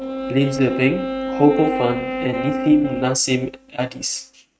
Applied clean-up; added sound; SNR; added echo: neural mask model RNNoise.